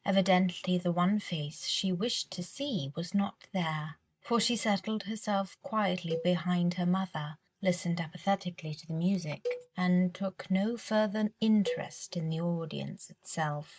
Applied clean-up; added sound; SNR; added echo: neural mask model RNNoise.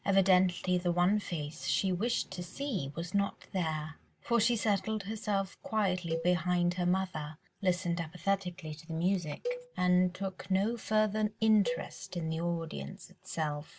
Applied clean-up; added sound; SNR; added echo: none; Cowbell; 12 dB; none.